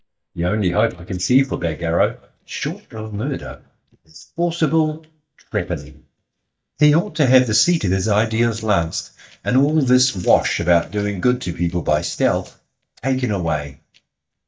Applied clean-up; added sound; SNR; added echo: neural mask model DeepFilterNet 3.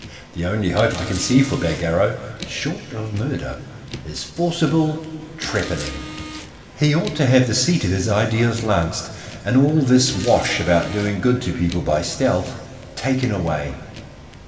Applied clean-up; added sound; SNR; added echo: none; Car; 16 dB; reverberation time 2.1 s.